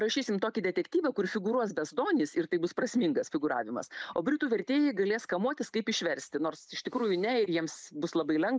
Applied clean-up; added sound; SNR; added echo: none; none; none; none.